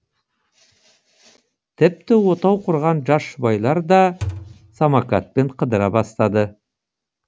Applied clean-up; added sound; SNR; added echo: none; Thump, thud; 12 dB; none.